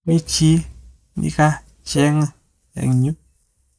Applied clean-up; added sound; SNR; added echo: neural mask model DeepFilterNet 3.